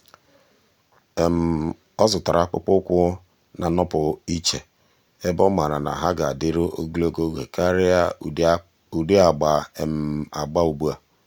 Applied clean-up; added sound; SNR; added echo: none; none; none; none.